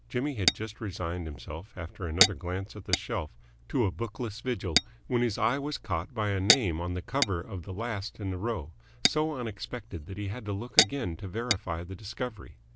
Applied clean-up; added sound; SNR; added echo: none; Tap / Glass; 3 dB; none.